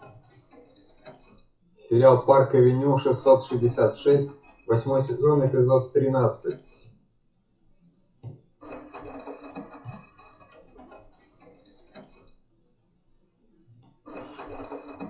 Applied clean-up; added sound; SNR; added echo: classical method WPE with log-MMSE.